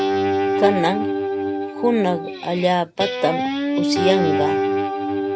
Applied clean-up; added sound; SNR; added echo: none; Guitar; -1 dB; none.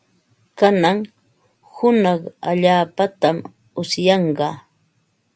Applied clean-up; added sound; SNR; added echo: none; none; none; none.